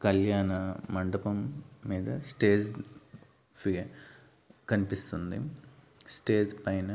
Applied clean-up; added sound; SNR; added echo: none; none; none; none.